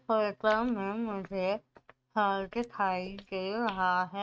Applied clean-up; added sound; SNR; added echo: neural mask model RNNoise.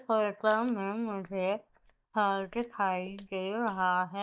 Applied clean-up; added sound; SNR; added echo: neural mask model DeepFilterNet 3.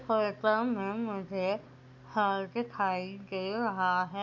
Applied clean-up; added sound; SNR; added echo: none; none; none; none.